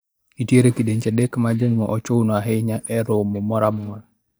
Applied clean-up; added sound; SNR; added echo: neural mask model DeepFilterNet 3.